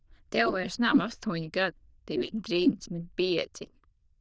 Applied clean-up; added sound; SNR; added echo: neural diffusion model UNIVERSE++.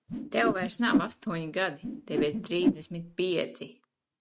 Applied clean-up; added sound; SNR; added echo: neural mask model RNNoise.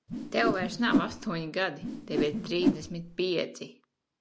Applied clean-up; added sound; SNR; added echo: none; Whoosh, swoosh, swish; -1 dB; none.